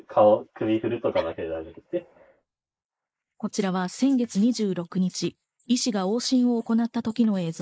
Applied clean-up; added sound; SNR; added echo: neural mask model Resemble Enhance denoiser.